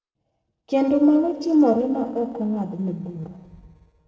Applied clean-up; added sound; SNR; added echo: neural separator model SepFormer DNS4.